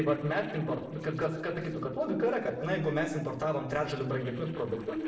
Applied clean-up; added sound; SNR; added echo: neural separator model SepFormer DNS4.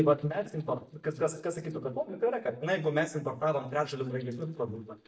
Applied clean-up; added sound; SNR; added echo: neural mask model DeepFilterNet 3.